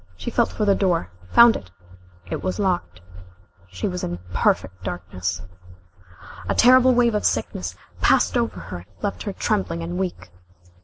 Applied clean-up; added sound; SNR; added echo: none; none; none; none.